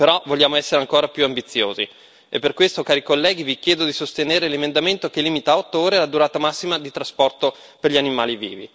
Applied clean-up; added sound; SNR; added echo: none; none; none; none.